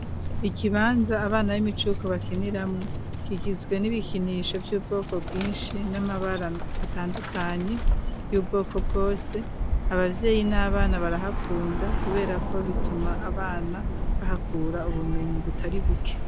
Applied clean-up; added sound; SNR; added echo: none; Bird; -1 dB; none.